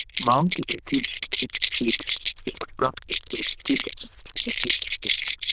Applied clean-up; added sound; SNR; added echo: neural diffusion model UNIVERSE++.